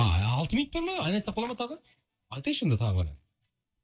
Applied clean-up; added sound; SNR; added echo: neural mask model DeepFilterNet 3.